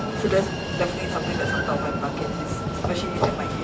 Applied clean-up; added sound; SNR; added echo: none; Train; -1 dB; reverberation time 0.2 s.